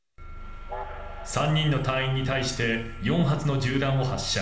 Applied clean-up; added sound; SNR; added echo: none; Train; 19 dB; reverberation time 0.9 s.